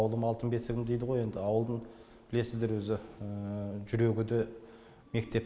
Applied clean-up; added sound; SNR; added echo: none; none; none; none.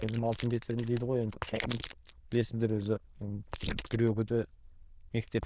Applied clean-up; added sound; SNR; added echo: neural diffusion model UNIVERSE++.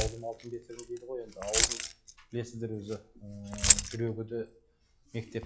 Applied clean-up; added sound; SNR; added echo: classical method log-MMSE.